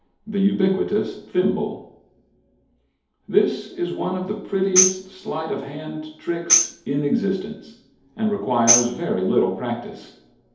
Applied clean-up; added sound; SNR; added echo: none; Tambourine; 0 dB; reverberation time 2.2 s.